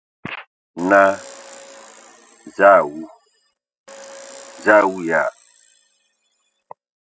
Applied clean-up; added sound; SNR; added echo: classical method spectral subtraction.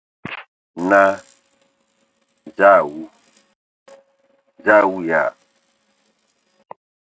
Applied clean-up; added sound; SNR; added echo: neural mask model RNNoise.